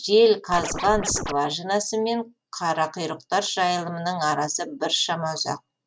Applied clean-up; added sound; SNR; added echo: none; Scratching (performance technique); 6 dB; none.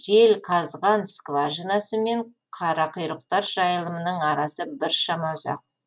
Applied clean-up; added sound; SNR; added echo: none; none; none; none.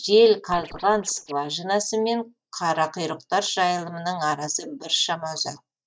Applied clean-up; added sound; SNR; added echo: neural mask model DeepFilterNet 3.